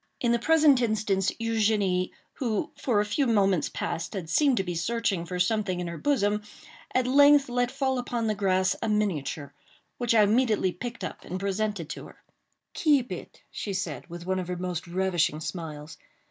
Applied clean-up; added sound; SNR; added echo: none; none; none; none.